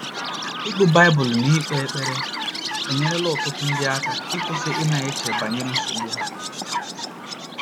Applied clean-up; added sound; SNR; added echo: none; Chirp, tweet; 4 dB; none.